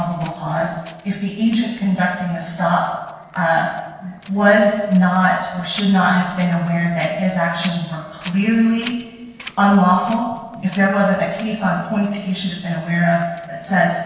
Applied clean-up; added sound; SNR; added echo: neural separator model SepFormer DNS4.